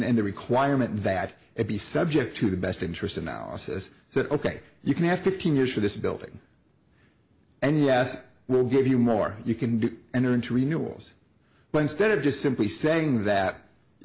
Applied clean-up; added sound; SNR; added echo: none; none; none; none.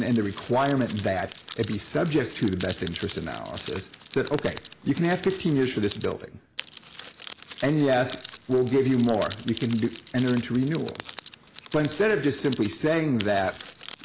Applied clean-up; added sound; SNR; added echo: none; Crackle; 17 dB; none.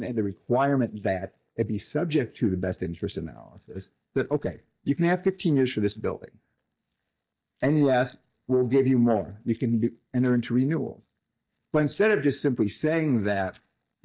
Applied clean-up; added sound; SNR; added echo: neural mask model DeepFilterNet 3.